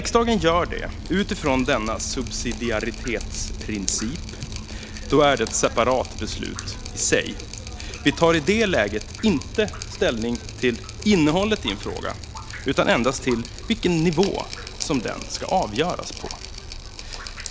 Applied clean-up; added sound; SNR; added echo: none; Drip; 9 dB; none.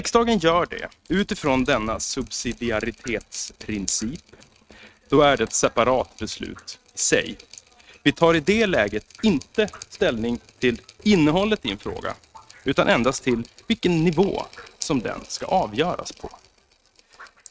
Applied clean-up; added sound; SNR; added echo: neural mask model RNNoise.